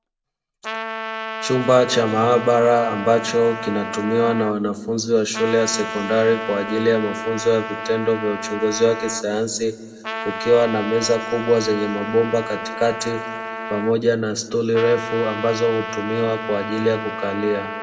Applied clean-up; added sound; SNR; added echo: none; Trumpet; 9 dB; reverberation time 1.2 s.